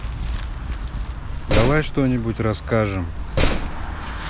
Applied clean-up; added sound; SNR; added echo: none; Slam; 0 dB; none.